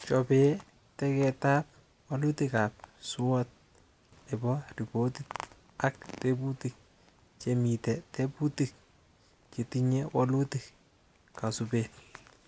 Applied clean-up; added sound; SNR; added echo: none; none; none; none.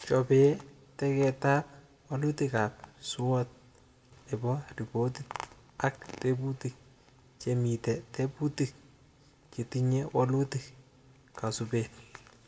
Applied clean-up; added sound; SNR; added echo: none; none; none; reverberation time 0.9 s.